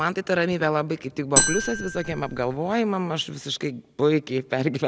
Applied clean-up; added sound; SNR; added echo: none; Marimba, xylophone; -4 dB; none.